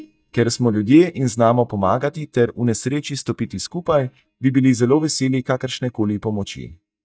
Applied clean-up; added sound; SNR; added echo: neural mask model DeepFilterNet 3.